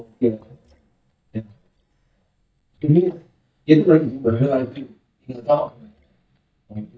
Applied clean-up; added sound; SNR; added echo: neural mask model DeepFilterNet 3.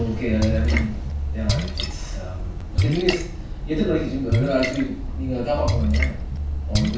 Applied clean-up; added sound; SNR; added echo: none; Splash, splatter; -2 dB; reverberation time 0.7 s.